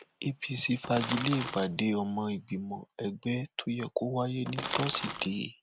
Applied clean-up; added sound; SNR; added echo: none; Crackle; 0 dB; none.